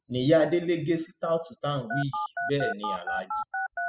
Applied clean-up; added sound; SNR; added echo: classical method spectral subtraction.